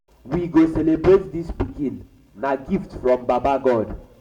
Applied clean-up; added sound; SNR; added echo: none; none; none; reverberation time 0.4 s.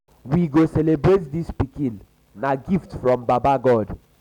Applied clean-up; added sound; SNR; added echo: none; none; none; none.